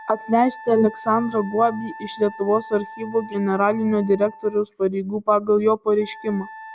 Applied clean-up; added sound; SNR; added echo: none; Wind instrument, woodwind instrument; 18 dB; none.